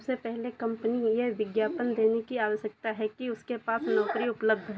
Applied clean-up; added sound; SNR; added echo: none; none; none; none.